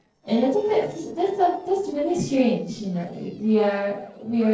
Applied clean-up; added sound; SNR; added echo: neural separator model SepFormer DNS4.